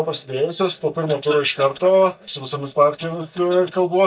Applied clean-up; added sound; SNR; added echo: neural mask model DeepFilterNet 3.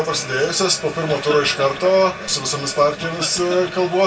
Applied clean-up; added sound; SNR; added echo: none; Cough; 14 dB; reverberation time 0.2 s.